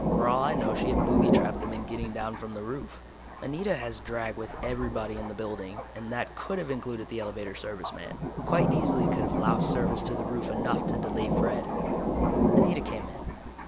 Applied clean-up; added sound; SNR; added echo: none; Thunder; -4 dB; none.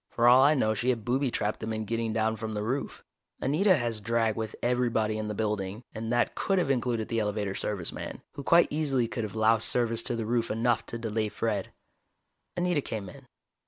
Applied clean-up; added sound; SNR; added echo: none; none; none; none.